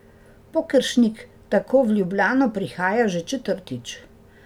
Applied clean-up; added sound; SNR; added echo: none; none; none; none.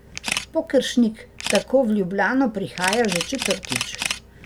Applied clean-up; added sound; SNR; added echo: none; Camera; 8 dB; none.